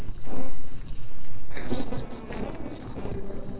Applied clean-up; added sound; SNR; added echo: neural separator model SepFormer DNS4.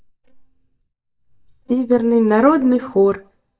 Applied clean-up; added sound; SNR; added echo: neural mask model DeepFilterNet 3.